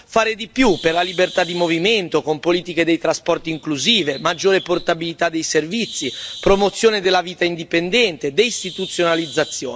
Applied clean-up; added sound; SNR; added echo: none; Bird; 18 dB; none.